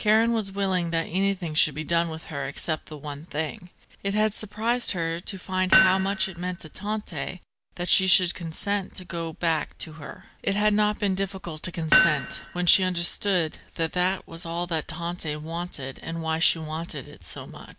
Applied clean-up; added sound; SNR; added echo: none; Hammer; 1 dB; none.